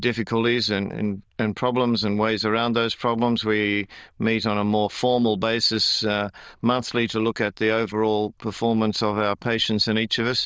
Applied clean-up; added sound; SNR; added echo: neural diffusion model UNIVERSE++.